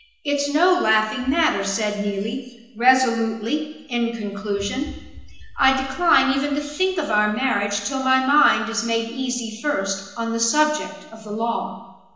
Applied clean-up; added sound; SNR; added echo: none; none; none; reverberation time 1.0 s.